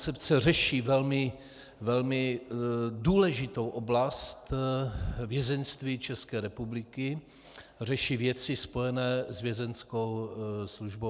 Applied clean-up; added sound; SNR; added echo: none; none; none; none.